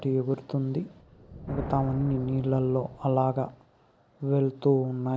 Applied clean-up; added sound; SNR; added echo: none; Thunder; 16 dB; none.